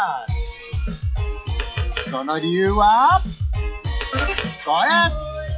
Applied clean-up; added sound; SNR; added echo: classical method log-MMSE.